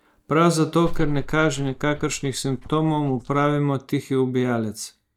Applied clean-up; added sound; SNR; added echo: neural mask model DeepFilterNet 3.